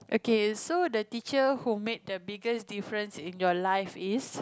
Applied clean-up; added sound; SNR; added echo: none; none; none; none.